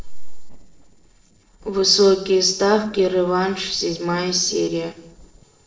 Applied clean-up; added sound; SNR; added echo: neural separator model SepFormer DNS4.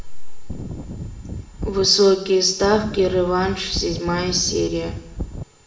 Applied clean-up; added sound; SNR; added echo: none; Wind; 9 dB; reverberation time 0.8 s.